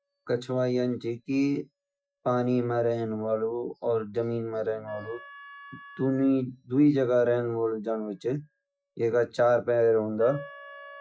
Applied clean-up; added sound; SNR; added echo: classical method Wiener filter.